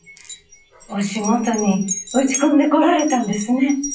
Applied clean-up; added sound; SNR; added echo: classical method WPE with log-MMSE.